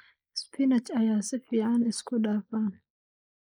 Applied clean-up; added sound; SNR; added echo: neural mask model Resemble Enhance denoiser.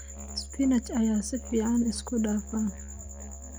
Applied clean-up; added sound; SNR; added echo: none; Musical instrument; 12 dB; none.